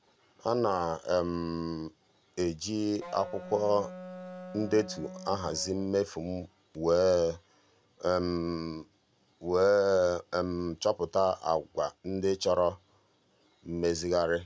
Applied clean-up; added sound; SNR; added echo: none; Wind instrument, woodwind instrument; 14 dB; none.